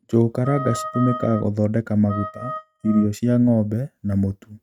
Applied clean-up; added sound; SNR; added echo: neural mask model RNNoise.